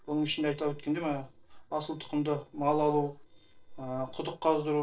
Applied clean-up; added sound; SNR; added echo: neural separator model SepFormer DNS4.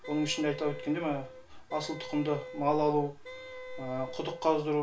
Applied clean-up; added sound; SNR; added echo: none; Wind instrument, woodwind instrument; 13 dB; reverberation time 0.3 s.